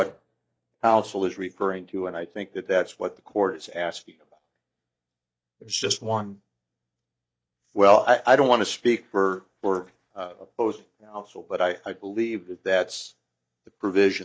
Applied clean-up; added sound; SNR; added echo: neural mask model DeepFilterNet 3.